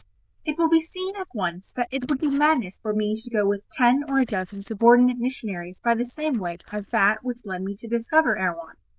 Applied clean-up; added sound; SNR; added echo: neural diffusion model UNIVERSE++.